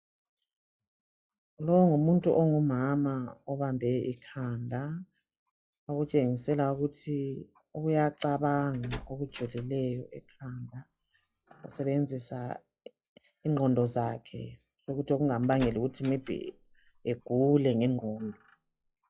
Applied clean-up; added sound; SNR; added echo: classical method log-MMSE.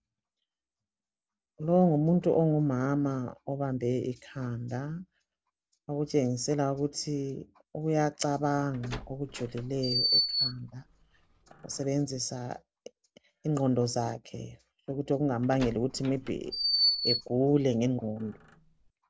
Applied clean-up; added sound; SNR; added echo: none; Door; 3 dB; none.